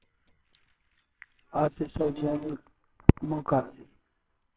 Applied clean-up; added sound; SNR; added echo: neural separator model SepFormer WHAMR!.